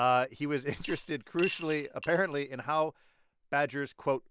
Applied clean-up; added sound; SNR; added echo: none; Coin (dropping) / Glass; 11 dB; none.